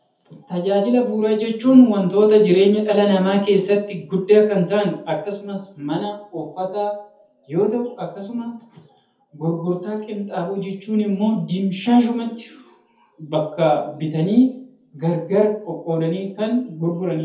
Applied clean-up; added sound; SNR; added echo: none; none; none; reverberation time 0.5 s.